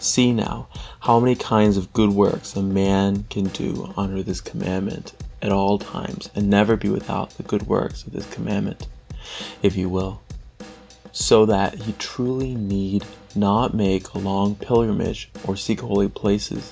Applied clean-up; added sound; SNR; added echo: none; Drum / Drum kit; 17 dB; none.